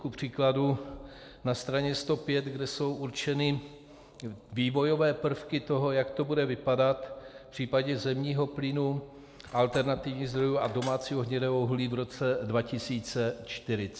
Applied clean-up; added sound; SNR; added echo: none; Cutlery, silverware; 19 dB; reverberation time 2.5 s.